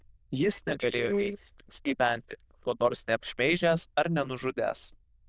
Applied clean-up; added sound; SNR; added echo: neural diffusion model UNIVERSE++.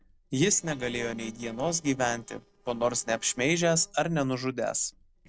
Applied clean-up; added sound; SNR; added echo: neural separator model SepFormer DNS4.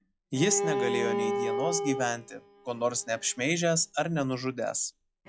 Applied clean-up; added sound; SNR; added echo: classical method log-MMSE.